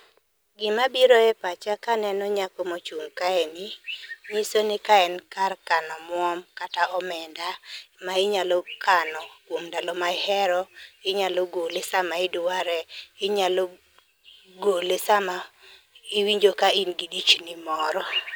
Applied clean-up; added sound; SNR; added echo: none; none; none; none.